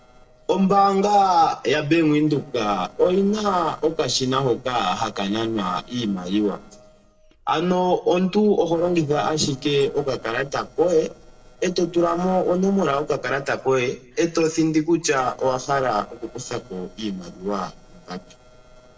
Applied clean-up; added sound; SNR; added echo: neural separator model SepFormer DNS4.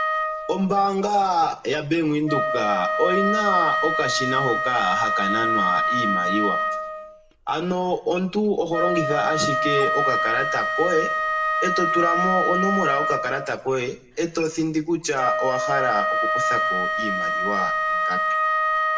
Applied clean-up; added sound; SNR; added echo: none; Wind instrument, woodwind instrument; -1 dB; reverberation time 0.4 s.